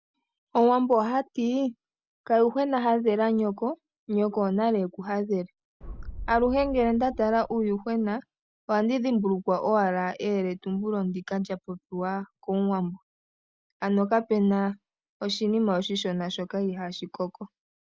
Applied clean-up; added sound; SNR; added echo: none; Boom; 13 dB; none.